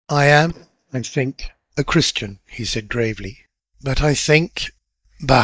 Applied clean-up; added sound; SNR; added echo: neural mask model DeepFilterNet 3.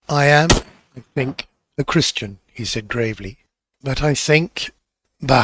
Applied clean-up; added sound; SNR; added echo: neural mask model RNNoise.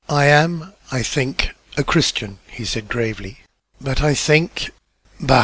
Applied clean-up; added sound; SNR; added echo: none; none; none; none.